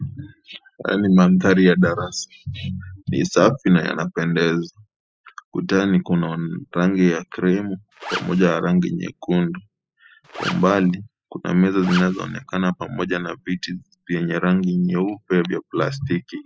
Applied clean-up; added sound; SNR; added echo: classical method spectral subtraction.